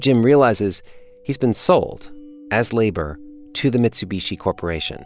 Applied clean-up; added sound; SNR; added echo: none; none; none; none.